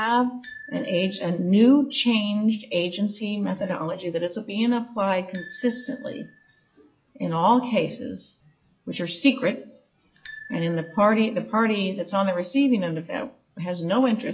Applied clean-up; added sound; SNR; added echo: classical method log-MMSE.